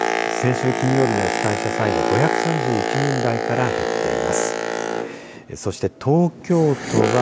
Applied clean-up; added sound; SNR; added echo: none; Boat, Water vehicle; 1 dB; none.